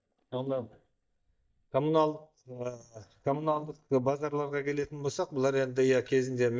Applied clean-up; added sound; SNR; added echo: neural mask model DeepFilterNet 3.